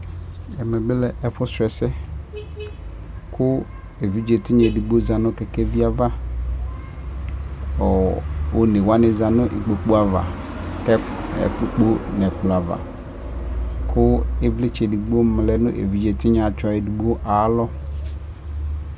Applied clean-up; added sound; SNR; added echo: none; none; none; none.